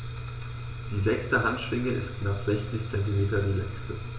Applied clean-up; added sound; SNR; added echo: none; none; none; reverberation time 0.2 s.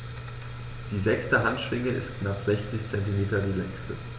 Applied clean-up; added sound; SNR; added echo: none; none; none; none.